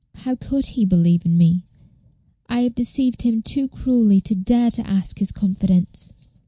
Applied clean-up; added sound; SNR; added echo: none; none; none; none.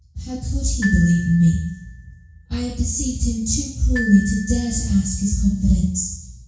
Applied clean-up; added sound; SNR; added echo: none; Glockenspiel; 14 dB; reverberation time 0.6 s.